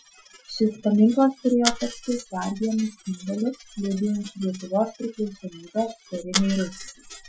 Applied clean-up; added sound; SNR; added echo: classical method Wiener filter.